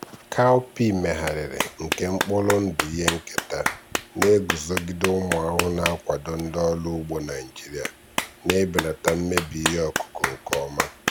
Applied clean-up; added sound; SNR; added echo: none; Clapping; 5 dB; none.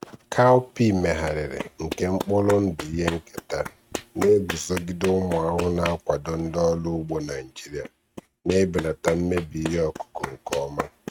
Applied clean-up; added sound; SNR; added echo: neural mask model RNNoise.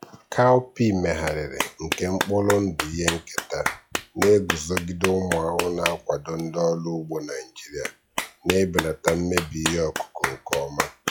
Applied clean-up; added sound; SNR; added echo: classical method log-MMSE.